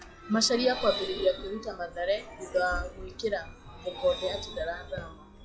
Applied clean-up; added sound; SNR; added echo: classical method log-MMSE.